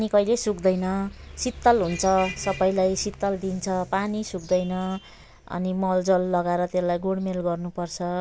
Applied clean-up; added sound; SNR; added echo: none; none; none; none.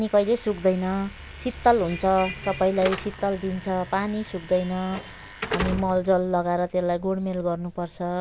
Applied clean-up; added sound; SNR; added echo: none; Slam / Alarm; 14 dB; none.